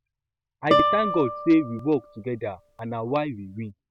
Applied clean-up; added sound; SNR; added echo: none; Guitar; 2 dB; none.